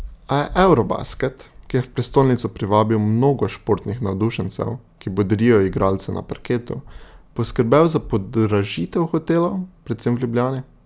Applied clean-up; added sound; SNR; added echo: none; none; none; none.